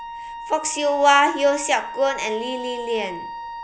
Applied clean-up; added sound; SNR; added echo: none; Wind instrument, woodwind instrument; 11 dB; none.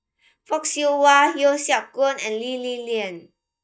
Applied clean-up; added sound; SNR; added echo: neural mask model DeepFilterNet 3.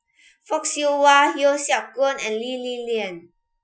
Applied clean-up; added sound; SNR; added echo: classical method Wiener filter.